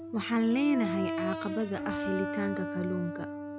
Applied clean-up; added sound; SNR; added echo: none; Brass instrument; 4 dB; none.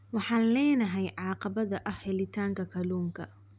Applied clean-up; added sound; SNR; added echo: none; none; none; none.